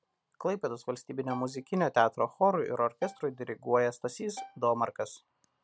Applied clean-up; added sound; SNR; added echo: none; Bowed string instrument; 19 dB; none.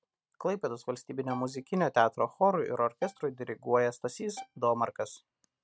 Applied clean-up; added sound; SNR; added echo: neural mask model RNNoise.